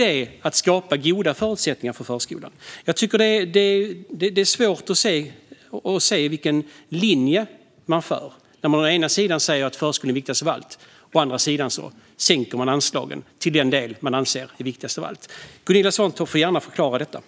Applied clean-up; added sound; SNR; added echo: none; none; none; none.